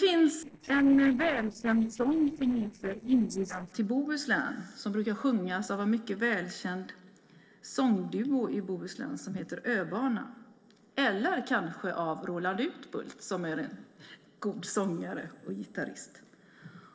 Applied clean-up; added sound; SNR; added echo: neural separator model SepFormer DNS4.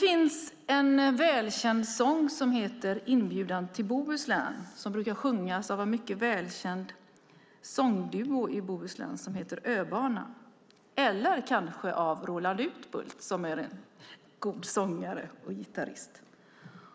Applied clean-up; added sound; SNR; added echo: none; none; none; none.